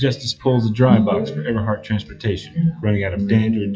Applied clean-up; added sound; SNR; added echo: classical method WPE with log-MMSE.